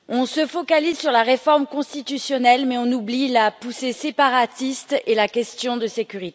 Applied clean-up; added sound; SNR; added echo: none; none; none; none.